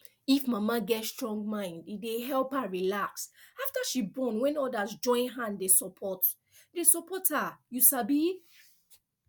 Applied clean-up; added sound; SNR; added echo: none; none; none; none.